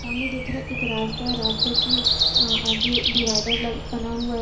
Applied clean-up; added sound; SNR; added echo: none; Breathing; -5 dB; reverberation time 0.5 s.